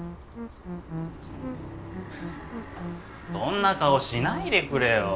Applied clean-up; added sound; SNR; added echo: none; Musical instrument; 11 dB; none.